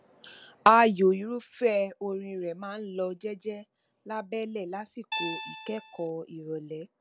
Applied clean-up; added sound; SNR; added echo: none; Guitar; 7 dB; none.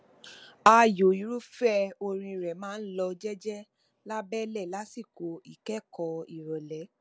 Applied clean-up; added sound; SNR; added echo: none; none; none; none.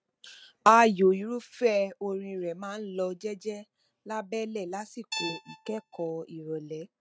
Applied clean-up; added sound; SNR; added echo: neural mask model RNNoise.